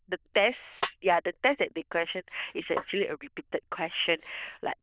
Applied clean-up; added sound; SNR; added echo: neural diffusion model UNIVERSE++.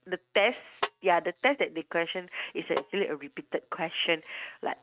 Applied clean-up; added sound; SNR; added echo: neural mask model RNNoise.